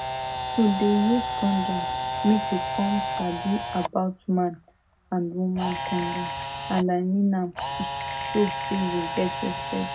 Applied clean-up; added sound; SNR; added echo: none; Camera; 4 dB; reverberation time 0.2 s.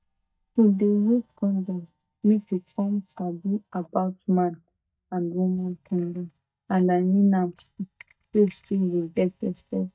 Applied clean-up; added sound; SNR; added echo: neural mask model DeepFilterNet 3.